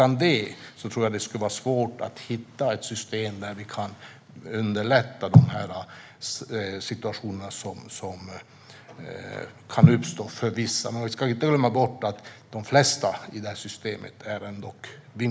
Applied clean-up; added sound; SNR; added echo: none; none; none; none.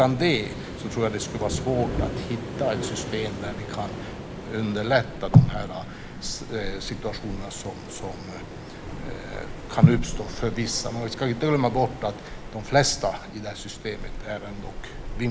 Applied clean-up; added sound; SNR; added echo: none; Waves, surf; 8 dB; none.